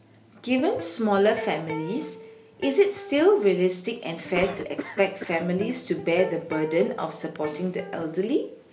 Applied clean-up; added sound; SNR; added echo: none; Cough + Electric guitar; 13 dB; none.